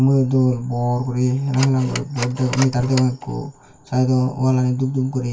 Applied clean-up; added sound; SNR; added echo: none; Telephone; 17 dB; reverberation time 0.1 s.